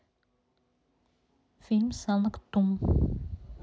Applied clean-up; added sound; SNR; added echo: none; none; none; none.